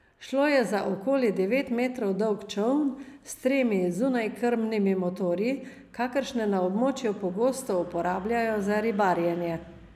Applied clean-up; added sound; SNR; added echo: none; none; none; none.